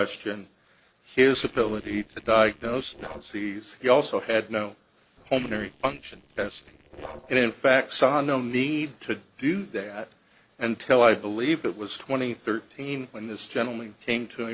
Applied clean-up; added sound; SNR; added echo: neural separator model SepFormer DNS4.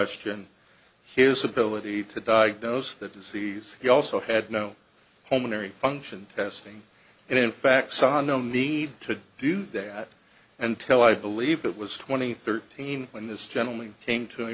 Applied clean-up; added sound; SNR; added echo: none; none; none; none.